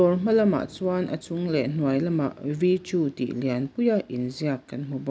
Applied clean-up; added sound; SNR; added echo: none; none; none; none.